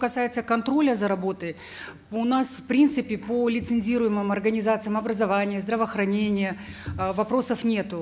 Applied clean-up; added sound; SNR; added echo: none; none; none; none.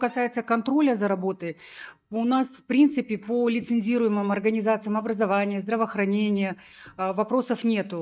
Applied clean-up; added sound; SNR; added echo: neural mask model DeepFilterNet 3.